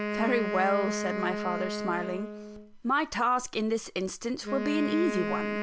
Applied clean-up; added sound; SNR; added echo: none; Wind instrument, woodwind instrument; 4 dB; none.